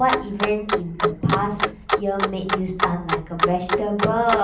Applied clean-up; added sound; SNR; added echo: none; Clock; 1 dB; reverberation time 0.6 s.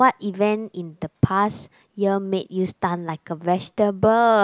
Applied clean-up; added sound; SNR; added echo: none; none; none; none.